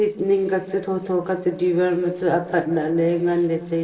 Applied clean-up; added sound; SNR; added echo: neural separator model SepFormer DNS4.